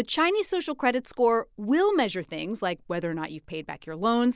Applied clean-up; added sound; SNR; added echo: none; none; none; none.